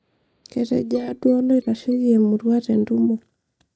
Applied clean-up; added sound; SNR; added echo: neural mask model DeepFilterNet 3.